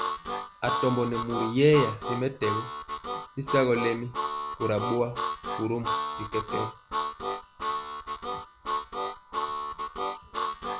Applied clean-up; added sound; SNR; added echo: none; Harmonica; 2 dB; none.